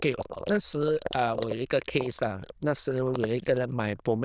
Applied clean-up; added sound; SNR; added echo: neural diffusion model UNIVERSE++.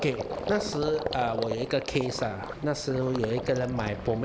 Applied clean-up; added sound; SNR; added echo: none; Gurgling; 7 dB; none.